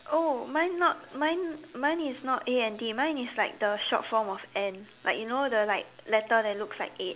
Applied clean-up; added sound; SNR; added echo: none; none; none; none.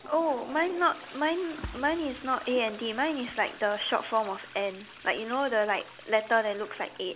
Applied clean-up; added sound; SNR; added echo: none; Splash, splatter + Toilet flush; 17 dB; none.